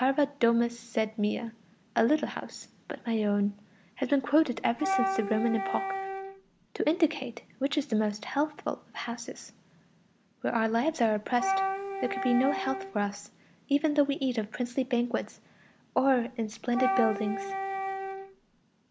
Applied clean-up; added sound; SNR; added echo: none; Wind instrument, woodwind instrument; 4 dB; none.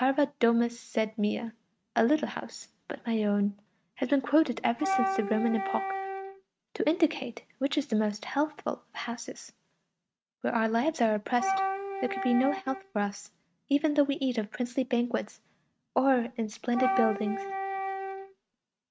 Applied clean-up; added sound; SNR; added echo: neural mask model RNNoise.